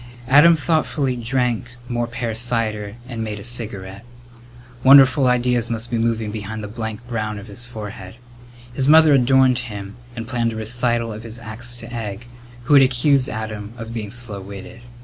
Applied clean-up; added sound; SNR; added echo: none; none; none; none.